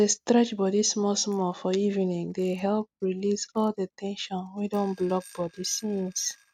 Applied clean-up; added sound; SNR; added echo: neural mask model RNNoise.